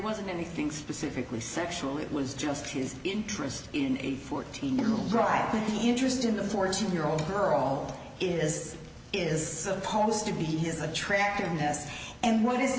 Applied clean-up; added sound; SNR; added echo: none; none; none; none.